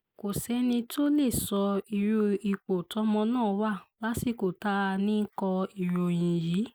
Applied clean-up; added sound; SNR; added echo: none; none; none; none.